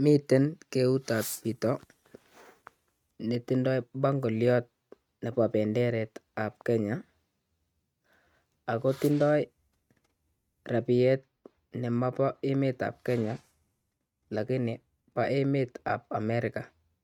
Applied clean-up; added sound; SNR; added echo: neural mask model RNNoise.